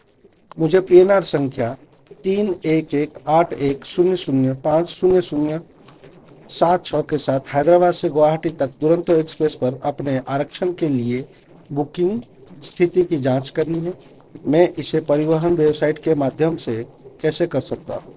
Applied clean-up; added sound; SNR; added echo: neural separator model SepFormer DNS4.